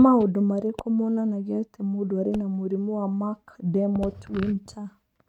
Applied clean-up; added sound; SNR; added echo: neural mask model RNNoise.